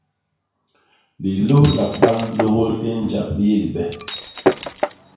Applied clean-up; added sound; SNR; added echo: none; Shatter; 3 dB; reverberation time 0.6 s.